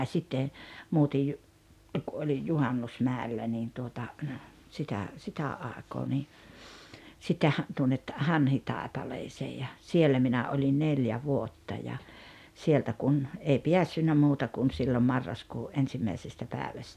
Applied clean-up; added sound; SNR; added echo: none; none; none; none.